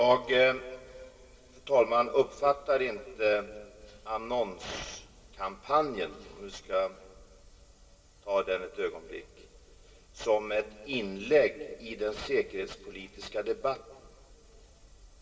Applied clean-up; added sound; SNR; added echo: none; none; none; reverberation time 3.0 s.